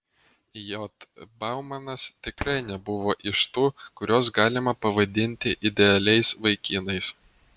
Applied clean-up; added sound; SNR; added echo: neural separator model SepFormer DNS4.